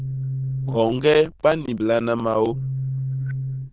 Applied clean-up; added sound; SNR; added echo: neural diffusion model UNIVERSE++.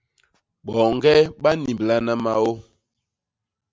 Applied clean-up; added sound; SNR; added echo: none; none; none; none.